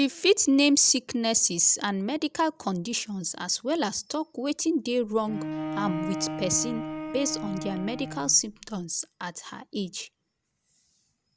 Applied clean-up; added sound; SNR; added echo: none; Bowed string instrument; 7 dB; none.